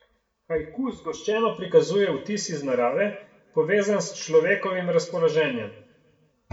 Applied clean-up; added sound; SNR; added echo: none; none; none; reverberation time 0.6 s.